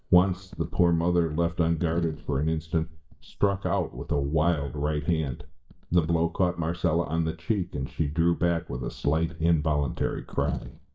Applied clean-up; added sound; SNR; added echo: neural mask model DeepFilterNet 3.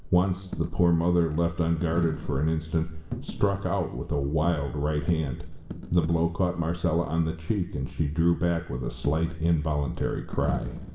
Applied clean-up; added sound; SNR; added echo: none; Coin (dropping); 14 dB; reverberation time 0.9 s.